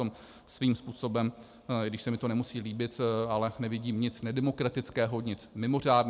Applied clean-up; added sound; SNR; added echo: none; none; none; none.